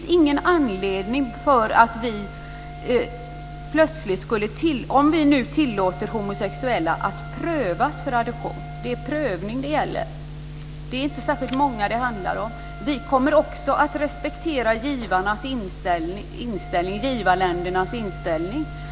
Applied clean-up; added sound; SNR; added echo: none; Wind instrument, woodwind instrument; 19 dB; none.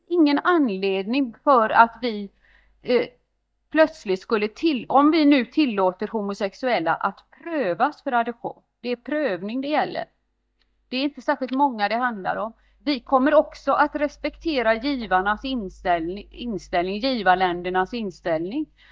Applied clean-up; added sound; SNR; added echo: neural mask model DeepFilterNet 3.